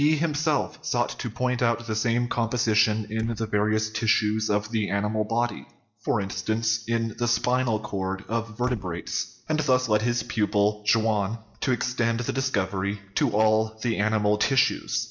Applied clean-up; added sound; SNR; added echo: neural mask model DeepFilterNet 3.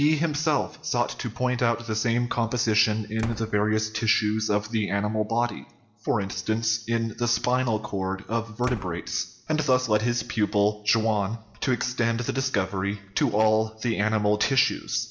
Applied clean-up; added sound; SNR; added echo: none; Slam; 19 dB; reverberation time 0.7 s.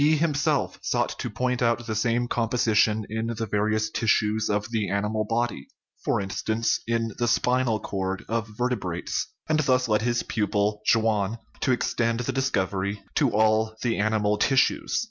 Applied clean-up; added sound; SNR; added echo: none; none; none; none.